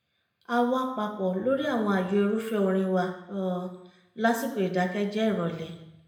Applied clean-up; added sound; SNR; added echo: none; none; none; reverberation time 0.7 s.